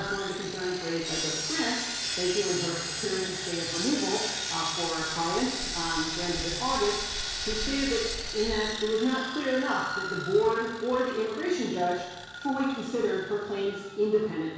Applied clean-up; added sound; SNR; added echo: none; Sawing; 5 dB; reverberation time 1.1 s.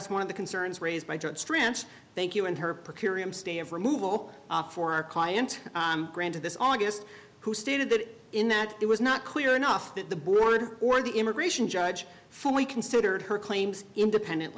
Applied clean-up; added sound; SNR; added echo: none; none; none; none.